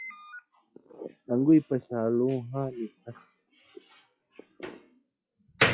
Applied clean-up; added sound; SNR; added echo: classical method log-MMSE.